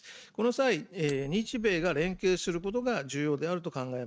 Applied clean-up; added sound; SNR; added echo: neural mask model RNNoise.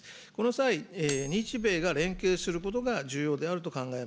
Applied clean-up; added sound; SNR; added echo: none; Cutlery, silverware; 14 dB; none.